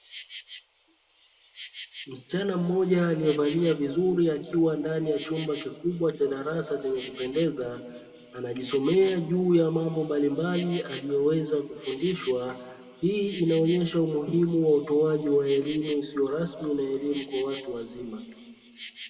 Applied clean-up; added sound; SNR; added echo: none; Insect; 17 dB; reverberation time 1.5 s.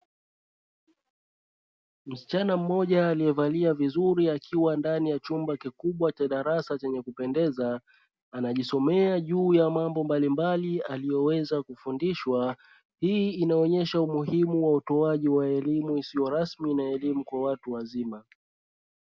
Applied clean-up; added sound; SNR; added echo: none; none; none; none.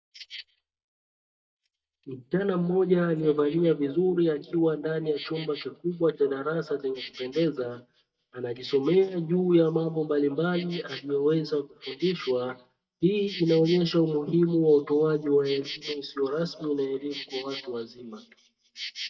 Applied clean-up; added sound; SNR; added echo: neural mask model DeepFilterNet 3.